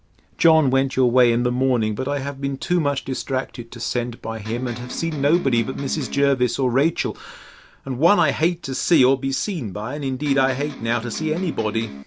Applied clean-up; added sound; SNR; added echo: none; Electric guitar; 12 dB; none.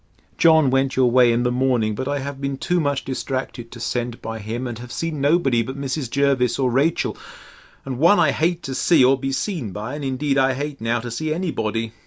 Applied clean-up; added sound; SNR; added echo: none; none; none; none.